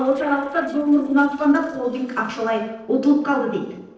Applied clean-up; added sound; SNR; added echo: neural separator model SepFormer DNS4.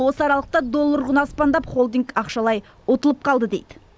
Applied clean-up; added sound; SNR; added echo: none; none; none; none.